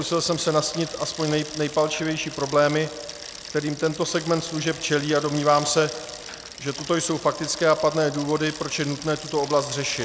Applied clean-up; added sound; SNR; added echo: none; Bicycle; 13 dB; none.